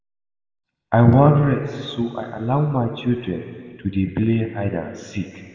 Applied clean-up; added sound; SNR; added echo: none; none; none; reverberation time 2.0 s.